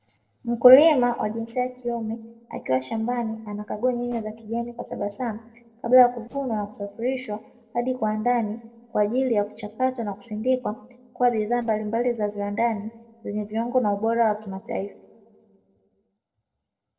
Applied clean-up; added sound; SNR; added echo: neural separator model SepFormer DNS4.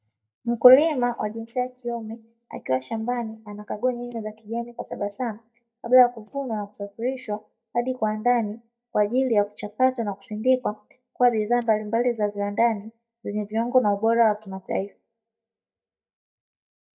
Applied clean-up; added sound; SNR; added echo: neural mask model DeepFilterNet 3.